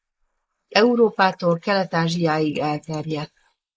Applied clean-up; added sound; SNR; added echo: neural mask model Resemble Enhance denoiser.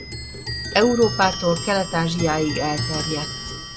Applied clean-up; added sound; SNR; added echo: none; Clock; 7 dB; none.